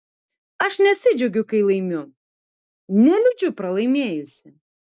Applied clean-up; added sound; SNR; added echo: none; none; none; none.